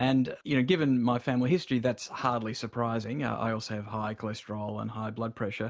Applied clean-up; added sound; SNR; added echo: none; none; none; none.